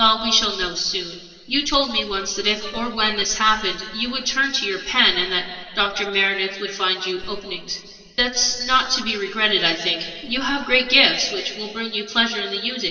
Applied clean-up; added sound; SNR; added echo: neural separator model SepFormer DNS4.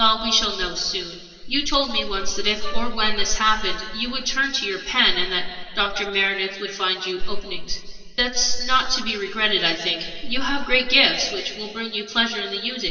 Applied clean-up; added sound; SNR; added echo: none; Wind instrument, woodwind instrument; 16 dB; reverberation time 2.0 s.